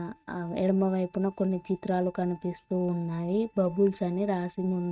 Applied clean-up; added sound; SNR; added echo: neural mask model RNNoise.